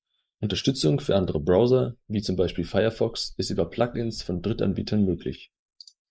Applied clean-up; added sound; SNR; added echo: neural mask model Resemble Enhance denoiser.